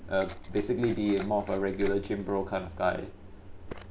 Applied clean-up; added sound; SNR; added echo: none; Liquid; 11 dB; none.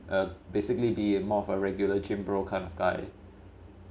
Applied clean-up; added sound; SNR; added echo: none; none; none; none.